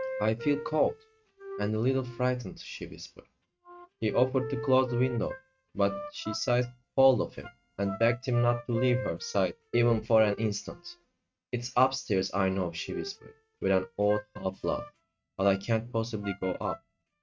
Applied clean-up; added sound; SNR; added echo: neural mask model RNNoise.